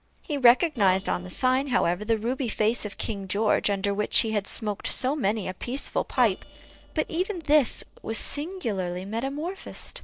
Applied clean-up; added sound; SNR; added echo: neural separator model SepFormer DNS4.